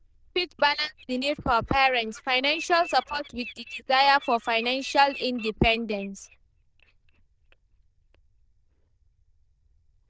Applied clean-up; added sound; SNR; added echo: neural diffusion model UNIVERSE++.